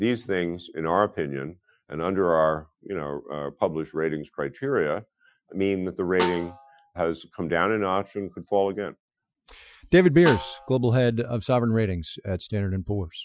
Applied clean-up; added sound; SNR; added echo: classical method Wiener filter.